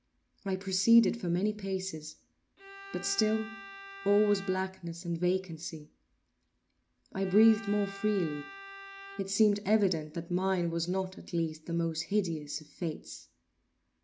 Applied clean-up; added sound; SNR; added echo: none; Bowed string instrument; 16 dB; none.